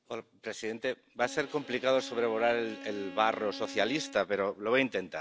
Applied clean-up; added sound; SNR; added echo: none; Bowed string instrument; 15 dB; none.